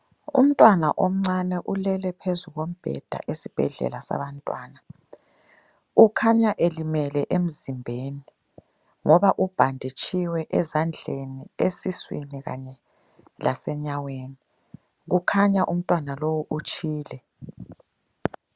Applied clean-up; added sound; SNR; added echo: none; none; none; none.